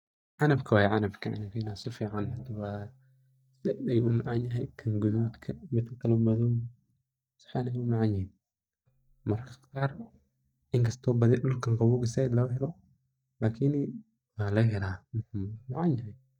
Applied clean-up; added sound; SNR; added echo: neural mask model DeepFilterNet 3.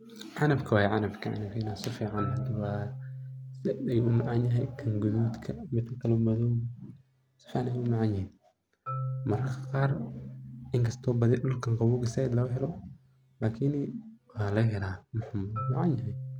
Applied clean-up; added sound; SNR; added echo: none; Marimba, xylophone; 12 dB; none.